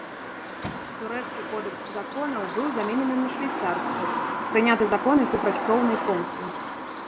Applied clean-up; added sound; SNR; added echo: none; Bird vocalization, bird call, bird song; 4 dB; none.